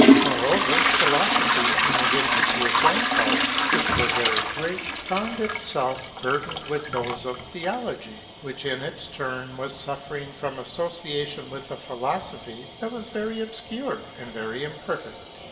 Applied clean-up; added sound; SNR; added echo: none; Trickle, dribble / Toilet flush / Hiss; -4 dB; reverberation time 0.9 s.